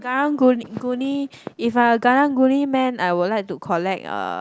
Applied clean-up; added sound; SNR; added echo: none; none; none; none.